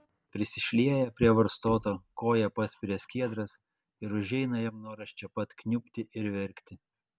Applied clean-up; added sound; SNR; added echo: none; Knock; 19 dB; none.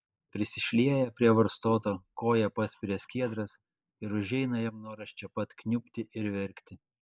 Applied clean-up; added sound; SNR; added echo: neural mask model Resemble Enhance denoiser.